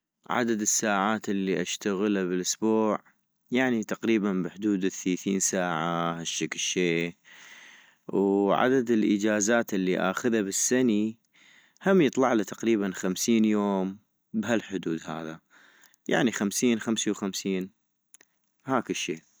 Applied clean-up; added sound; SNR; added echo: none; none; none; none.